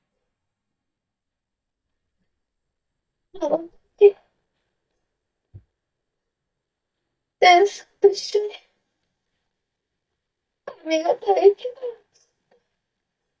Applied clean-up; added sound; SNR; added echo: neural mask model DeepFilterNet 3.